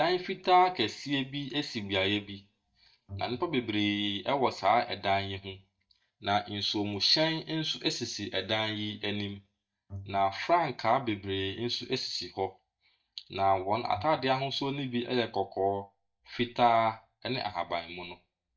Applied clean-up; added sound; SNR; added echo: neural mask model DeepFilterNet 3.